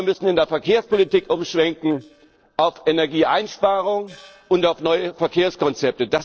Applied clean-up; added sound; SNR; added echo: neural separator model SepFormer DNS4.